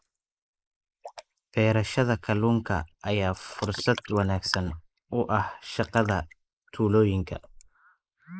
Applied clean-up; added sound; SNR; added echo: neural mask model Resemble Enhance denoiser.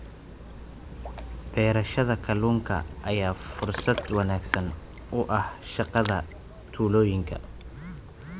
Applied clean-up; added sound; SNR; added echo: none; Ocean; 12 dB; none.